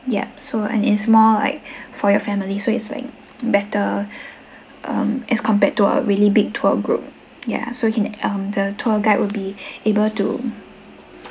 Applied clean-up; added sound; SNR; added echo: none; none; none; none.